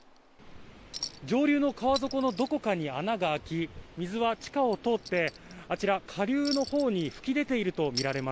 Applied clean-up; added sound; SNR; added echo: none; Chink, clink; 16 dB; none.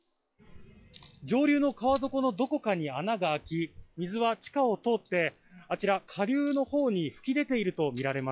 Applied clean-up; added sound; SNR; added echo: classical method log-MMSE.